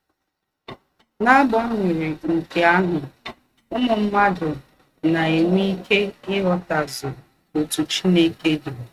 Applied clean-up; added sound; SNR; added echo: neural mask model RNNoise.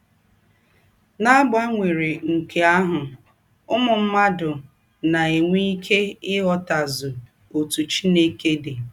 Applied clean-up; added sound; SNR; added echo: none; none; none; none.